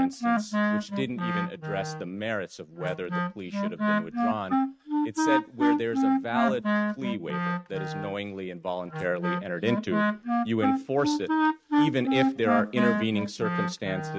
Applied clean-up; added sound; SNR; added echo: neural mask model RNNoise.